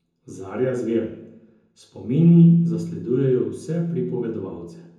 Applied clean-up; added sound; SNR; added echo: none; none; none; reverberation time 0.6 s.